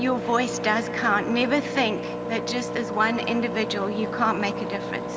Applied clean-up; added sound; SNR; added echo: none; Engine; 5 dB; none.